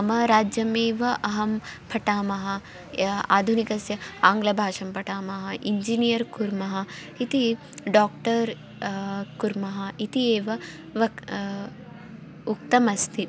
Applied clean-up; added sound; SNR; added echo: none; none; none; none.